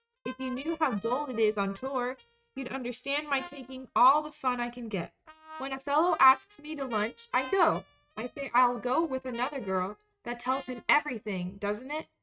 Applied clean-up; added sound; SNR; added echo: neural mask model RNNoise.